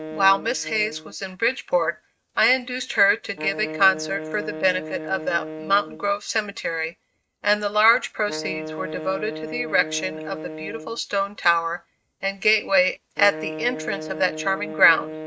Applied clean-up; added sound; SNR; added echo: neural mask model RNNoise.